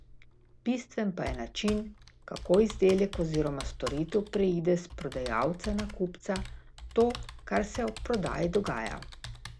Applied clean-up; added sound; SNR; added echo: none; Computer keyboard; 12 dB; none.